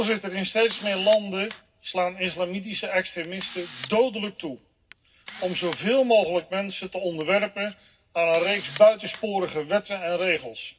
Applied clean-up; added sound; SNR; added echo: none; Camera; 17 dB; reverberation time 0.4 s.